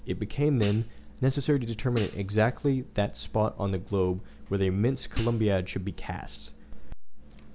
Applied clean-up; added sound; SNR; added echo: none; Hi-hat; 18 dB; none.